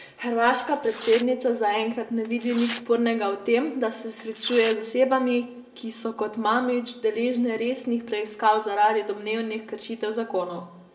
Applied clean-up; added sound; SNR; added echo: none; Tearing; 16 dB; reverberation time 1.0 s.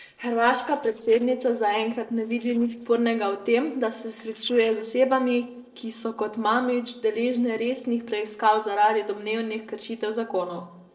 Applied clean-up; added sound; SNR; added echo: neural separator model SepFormer DNS4.